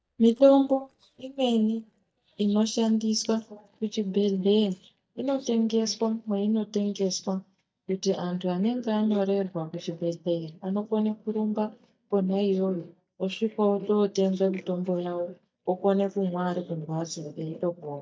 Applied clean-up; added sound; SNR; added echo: neural mask model DeepFilterNet 3.